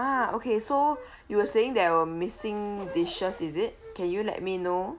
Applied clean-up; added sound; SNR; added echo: none; Wind instrument, woodwind instrument + Zipper (clothing); 20 dB; none.